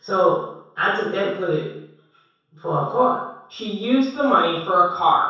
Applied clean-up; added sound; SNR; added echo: none; none; none; reverberation time 0.7 s.